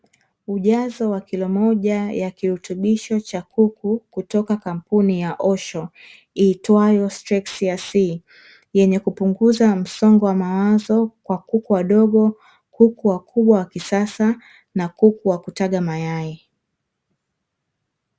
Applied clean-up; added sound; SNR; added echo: none; none; none; none.